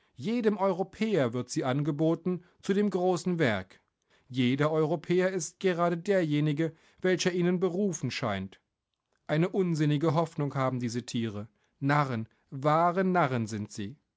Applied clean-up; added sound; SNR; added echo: none; none; none; none.